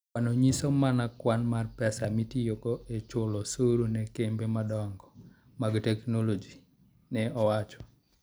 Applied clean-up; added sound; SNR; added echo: none; Bowed string instrument; 19 dB; none.